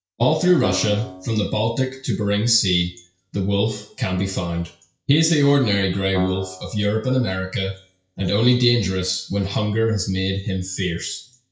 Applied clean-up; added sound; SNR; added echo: classical method WPE with log-MMSE.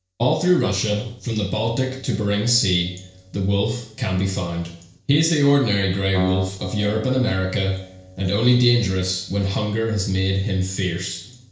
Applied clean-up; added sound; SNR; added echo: neural separator model SepFormer DNS4.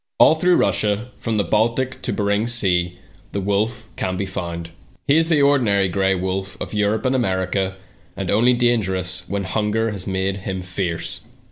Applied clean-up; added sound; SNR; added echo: none; none; none; none.